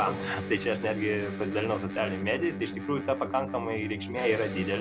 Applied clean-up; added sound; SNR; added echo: none; Electric guitar; 7 dB; none.